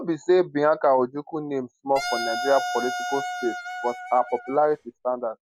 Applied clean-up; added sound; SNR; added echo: none; Wind instrument, woodwind instrument; 7 dB; none.